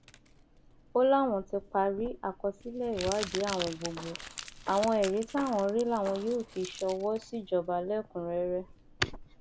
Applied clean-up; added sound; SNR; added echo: none; Hammer + Crumpling, crinkling; 13 dB; none.